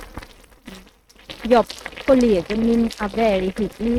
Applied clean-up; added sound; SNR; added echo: neural mask model RNNoise.